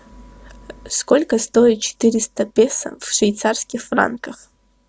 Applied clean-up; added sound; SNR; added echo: none; none; none; none.